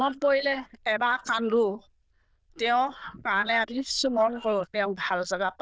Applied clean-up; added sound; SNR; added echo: neural diffusion model UNIVERSE++.